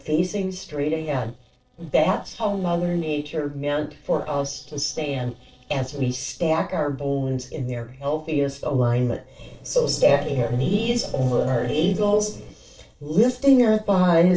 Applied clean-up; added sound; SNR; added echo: neural separator model SepFormer DNS4.